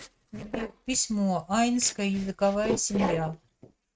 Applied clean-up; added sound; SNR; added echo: neural mask model RNNoise.